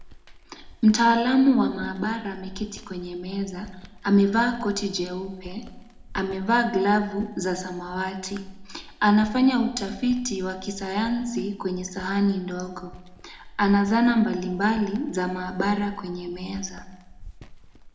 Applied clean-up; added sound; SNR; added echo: none; Walk, footsteps; 19 dB; reverberation time 0.6 s.